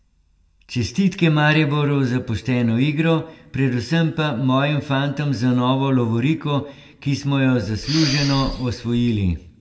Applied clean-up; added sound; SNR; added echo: none; Respiratory sounds; 9 dB; reverberation time 0.5 s.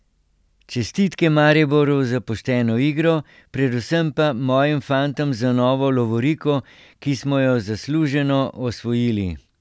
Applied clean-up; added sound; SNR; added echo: none; none; none; none.